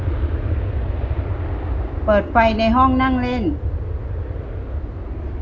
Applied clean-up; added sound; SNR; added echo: none; Aircraft; 1 dB; none.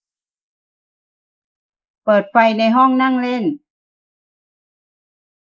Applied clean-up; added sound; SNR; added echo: neural mask model Resemble Enhance denoiser.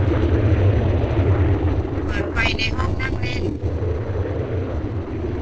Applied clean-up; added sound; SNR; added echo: neural separator model SepFormer DNS4.